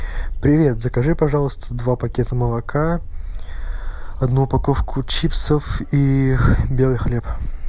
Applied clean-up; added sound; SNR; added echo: none; Bark; 5 dB; none.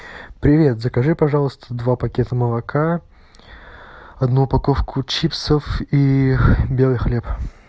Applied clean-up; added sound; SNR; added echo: none; none; none; none.